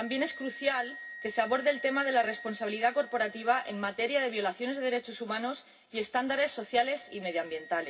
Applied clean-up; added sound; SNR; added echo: none; Wind instrument, woodwind instrument; 16 dB; reverberation time 0.4 s.